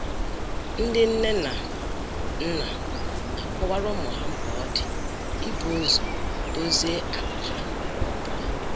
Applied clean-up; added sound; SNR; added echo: none; Bird; -1 dB; none.